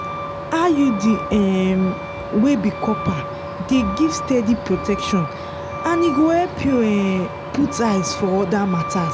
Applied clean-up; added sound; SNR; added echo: none; Truck; 8 dB; none.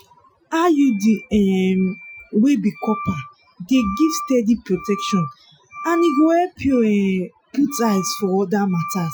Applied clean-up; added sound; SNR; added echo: classical method Wiener filter.